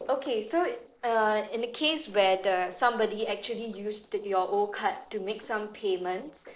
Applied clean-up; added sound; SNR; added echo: neural separator model SepFormer DNS4.